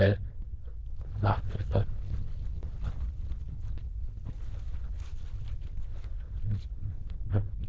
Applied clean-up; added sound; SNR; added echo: neural diffusion model UNIVERSE++.